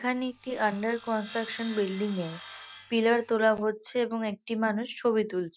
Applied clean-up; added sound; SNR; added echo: none; Sawing; 19 dB; none.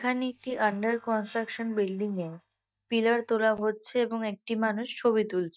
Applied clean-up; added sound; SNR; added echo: neural mask model DeepFilterNet 3.